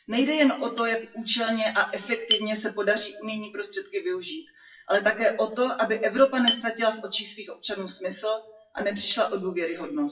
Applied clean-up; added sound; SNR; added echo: classical method WPE with log-MMSE.